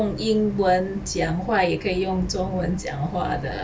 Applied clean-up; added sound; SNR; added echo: none; none; none; none.